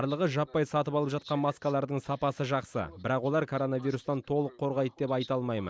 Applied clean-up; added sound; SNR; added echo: none; none; none; none.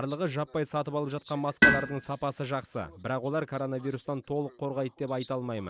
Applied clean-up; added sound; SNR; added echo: none; Tools; -1 dB; none.